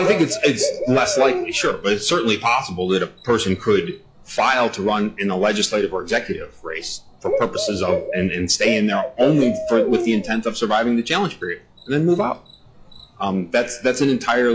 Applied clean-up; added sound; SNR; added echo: classical method log-MMSE.